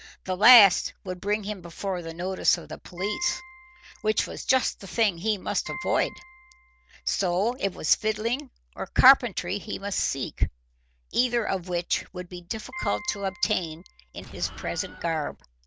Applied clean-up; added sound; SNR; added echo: none; Piano + Explosion; 15 dB; none.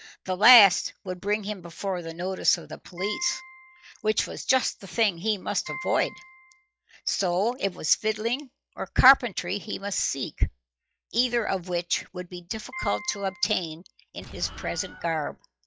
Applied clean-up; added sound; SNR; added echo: classical method log-MMSE.